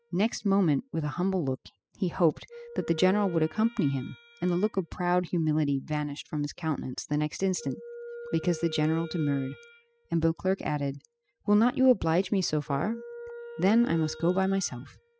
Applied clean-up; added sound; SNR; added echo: classical method spectral subtraction.